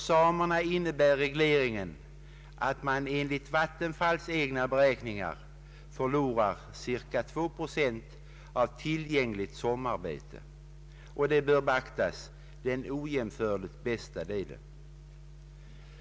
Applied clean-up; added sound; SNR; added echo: none; none; none; none.